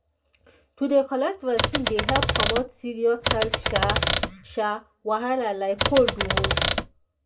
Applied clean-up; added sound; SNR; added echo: none; Typewriter; -1 dB; reverberation time 0.2 s.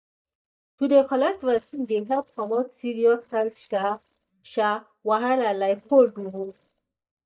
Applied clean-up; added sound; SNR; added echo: neural mask model DeepFilterNet 3.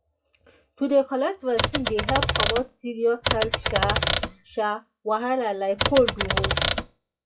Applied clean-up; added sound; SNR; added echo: classical method WPE with log-MMSE.